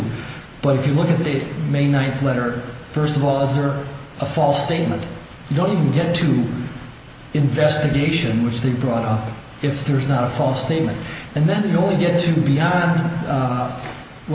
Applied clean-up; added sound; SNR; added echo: none; none; none; none.